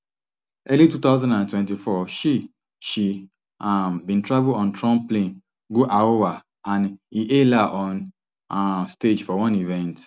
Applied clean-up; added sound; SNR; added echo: none; none; none; none.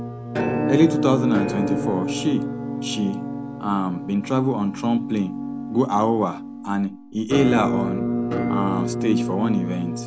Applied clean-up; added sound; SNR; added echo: none; Musical instrument; 3 dB; none.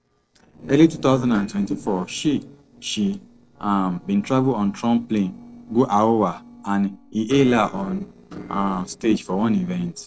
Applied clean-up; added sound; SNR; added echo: neural separator model SepFormer DNS4.